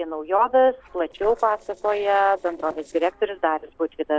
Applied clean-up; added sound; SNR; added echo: neural separator model SepFormer DNS4.